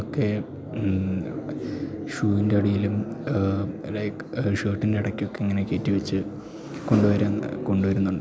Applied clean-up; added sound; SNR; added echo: none; none; none; none.